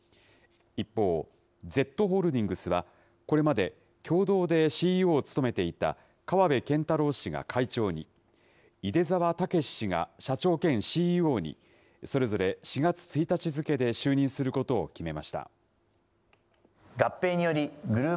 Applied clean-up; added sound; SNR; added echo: none; none; none; none.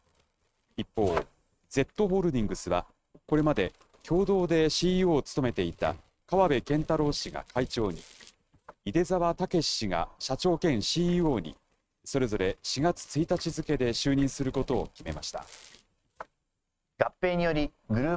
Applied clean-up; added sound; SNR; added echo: neural mask model RNNoise.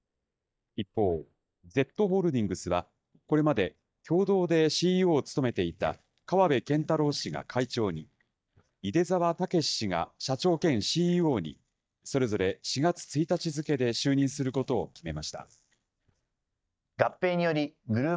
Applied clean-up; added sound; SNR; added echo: neural mask model DeepFilterNet 3.